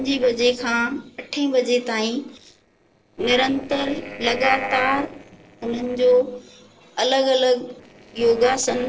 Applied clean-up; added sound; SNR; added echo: neural separator model SepFormer DNS4.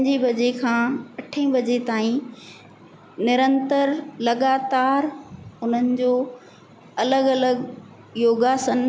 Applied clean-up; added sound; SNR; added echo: none; none; none; none.